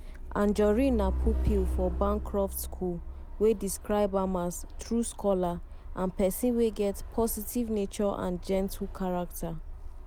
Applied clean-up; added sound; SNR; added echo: none; Truck; 6 dB; none.